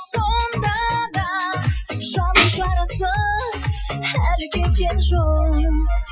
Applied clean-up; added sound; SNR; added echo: classical method Wiener filter.